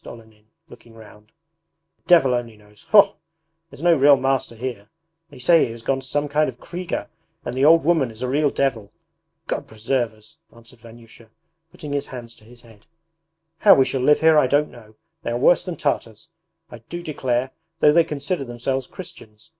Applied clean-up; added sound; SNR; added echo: none; none; none; none.